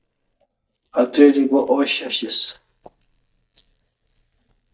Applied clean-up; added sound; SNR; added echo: neural mask model DeepFilterNet 3.